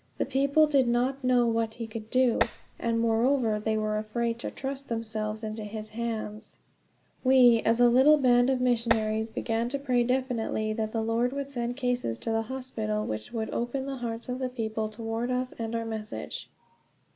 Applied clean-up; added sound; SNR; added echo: none; Tap; 6 dB; none.